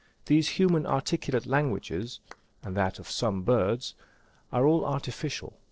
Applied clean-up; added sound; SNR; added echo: neural separator model SepFormer DNS4.